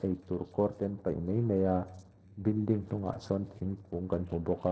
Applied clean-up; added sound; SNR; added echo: neural separator model SepFormer DNS4.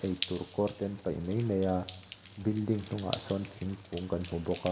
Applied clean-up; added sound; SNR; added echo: none; Drip; 6 dB; reverberation time 2.3 s.